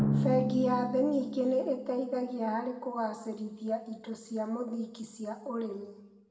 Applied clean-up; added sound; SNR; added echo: none; Drum; 5 dB; reverberation time 0.8 s.